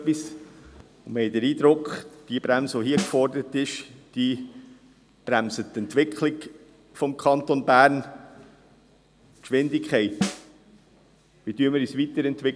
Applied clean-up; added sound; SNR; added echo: none; Snare drum; 10 dB; none.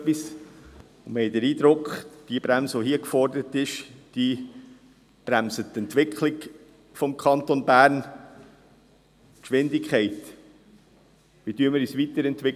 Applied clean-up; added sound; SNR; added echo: none; none; none; none.